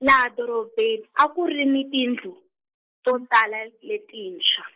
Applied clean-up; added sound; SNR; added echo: neural mask model Resemble Enhance denoiser.